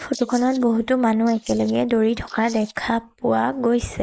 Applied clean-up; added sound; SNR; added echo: neural mask model Resemble Enhance denoiser.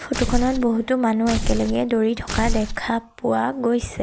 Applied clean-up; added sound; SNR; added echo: none; Tearing; 4 dB; none.